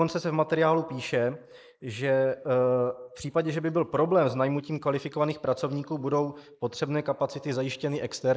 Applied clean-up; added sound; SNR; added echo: neural mask model Resemble Enhance denoiser.